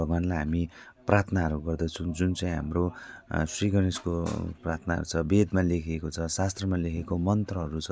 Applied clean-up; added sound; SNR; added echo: none; none; none; none.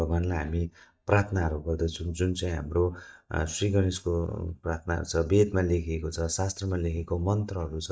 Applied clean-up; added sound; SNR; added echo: neural mask model DeepFilterNet 3.